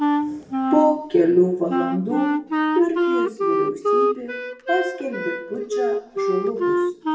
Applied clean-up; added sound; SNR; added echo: none; Wind instrument, woodwind instrument; -1 dB; reverberation time 0.7 s.